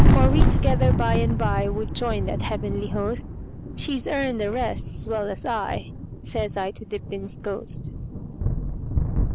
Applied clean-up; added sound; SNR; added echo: none; Thunder; -5 dB; none.